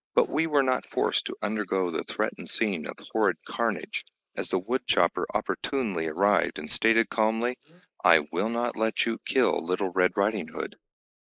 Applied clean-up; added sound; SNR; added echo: neural mask model Resemble Enhance denoiser.